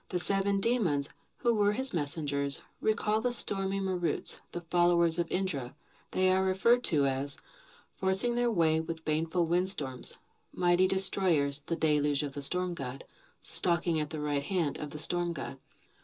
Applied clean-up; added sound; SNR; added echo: none; none; none; reverberation time 0.2 s.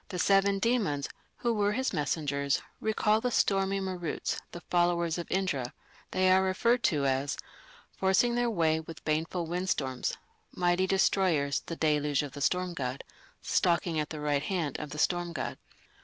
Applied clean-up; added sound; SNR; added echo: none; none; none; none.